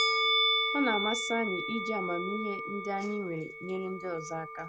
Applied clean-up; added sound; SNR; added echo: none; Musical instrument; -2 dB; none.